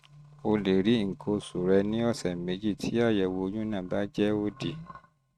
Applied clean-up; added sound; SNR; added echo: neural mask model RNNoise.